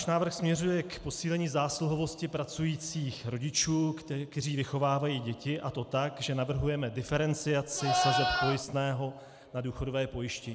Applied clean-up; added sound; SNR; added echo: none; Livestock, farm animals, working animals; 0 dB; none.